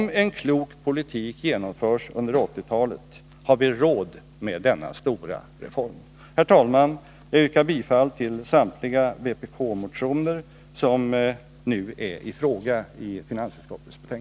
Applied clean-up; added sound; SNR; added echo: none; none; none; none.